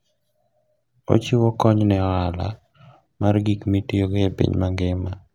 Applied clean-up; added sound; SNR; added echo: none; none; none; none.